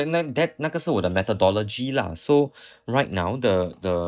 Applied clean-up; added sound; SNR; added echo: neural mask model DeepFilterNet 3.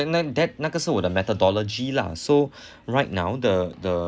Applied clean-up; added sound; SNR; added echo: none; none; none; none.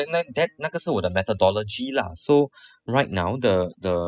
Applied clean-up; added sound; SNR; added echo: classical method spectral subtraction.